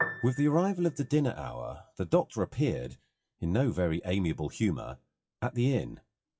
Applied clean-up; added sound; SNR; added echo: classical method WPE with log-MMSE.